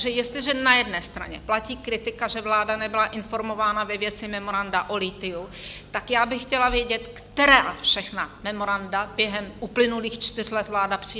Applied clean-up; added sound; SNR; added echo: none; none; none; none.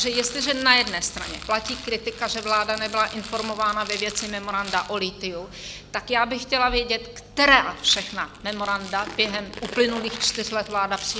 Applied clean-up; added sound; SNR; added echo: none; Rattle; 14 dB; none.